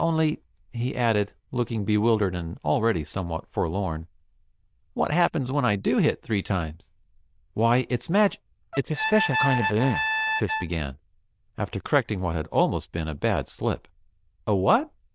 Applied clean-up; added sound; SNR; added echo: neural diffusion model UNIVERSE++.